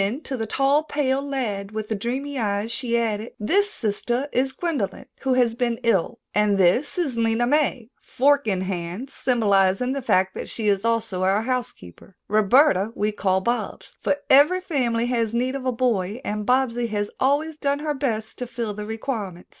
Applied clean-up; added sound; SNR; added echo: none; none; none; none.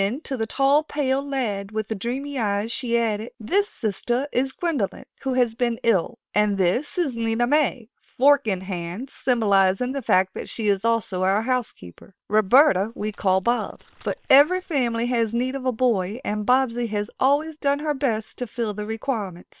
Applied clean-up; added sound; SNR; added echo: neural separator model SepFormer WHAM!.